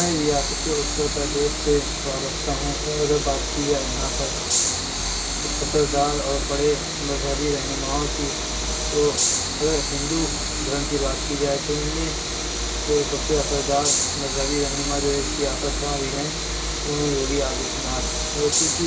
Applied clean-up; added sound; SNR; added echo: none; Train; -1 dB; reverberation time 0.2 s.